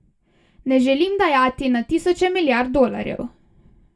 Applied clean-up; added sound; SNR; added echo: none; none; none; reverberation time 0.2 s.